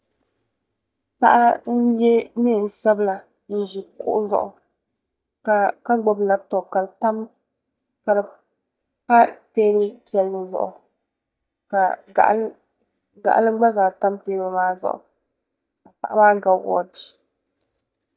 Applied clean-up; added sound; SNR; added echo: neural mask model DeepFilterNet 3.